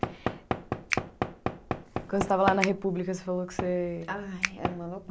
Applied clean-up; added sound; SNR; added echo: none; Knock / Wood + Finger snapping; 3 dB; none.